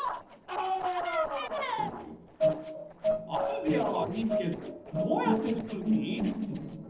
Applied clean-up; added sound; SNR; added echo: neural separator model SepFormer DNS4.